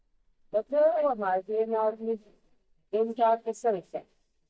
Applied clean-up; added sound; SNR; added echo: neural mask model DeepFilterNet 3.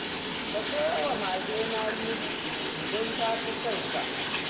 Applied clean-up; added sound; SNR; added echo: none; Bathtub (filling or washing); -3 dB; reverberation time 1.3 s.